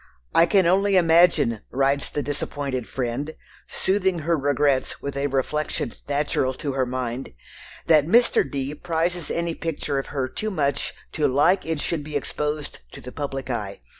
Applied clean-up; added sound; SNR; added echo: none; none; none; none.